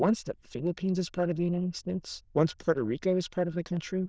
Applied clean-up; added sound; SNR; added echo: neural diffusion model UNIVERSE++.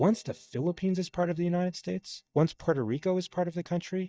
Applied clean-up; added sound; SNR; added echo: neural mask model DeepFilterNet 3.